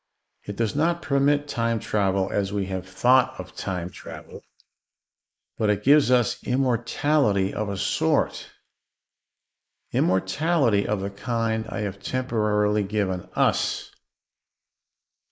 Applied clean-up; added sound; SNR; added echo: neural mask model Resemble Enhance denoiser.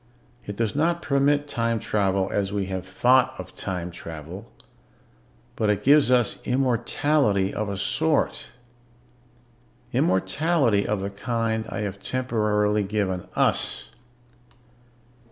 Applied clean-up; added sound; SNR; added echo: none; none; none; none.